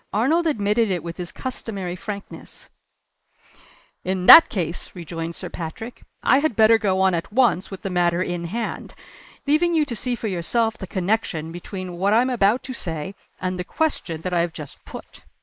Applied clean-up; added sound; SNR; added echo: neural mask model Resemble Enhance denoiser.